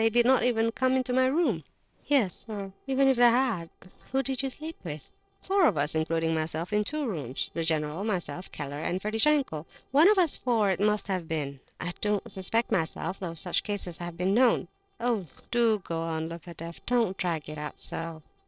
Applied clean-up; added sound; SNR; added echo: neural separator model SepFormer DNS4.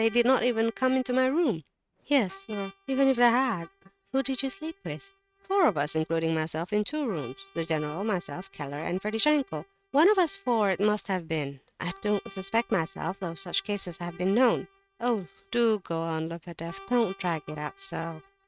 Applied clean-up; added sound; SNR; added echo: neural mask model RNNoise.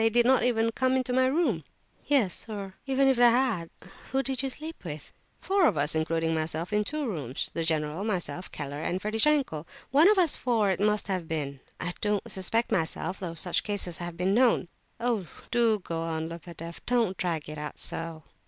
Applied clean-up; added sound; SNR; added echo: none; none; none; none.